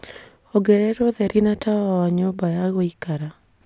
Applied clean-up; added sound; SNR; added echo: none; none; none; none.